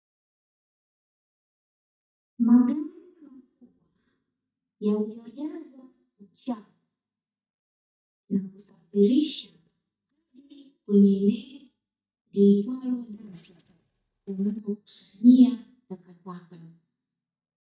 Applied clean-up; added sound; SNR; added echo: neural mask model DeepFilterNet 3.